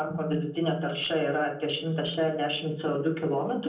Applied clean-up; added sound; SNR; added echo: neural separator model SepFormer DNS4.